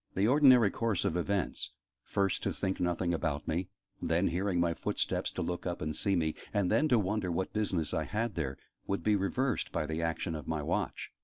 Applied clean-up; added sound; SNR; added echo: none; none; none; none.